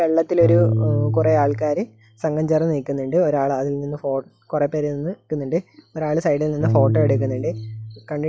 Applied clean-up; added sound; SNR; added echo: classical method log-MMSE.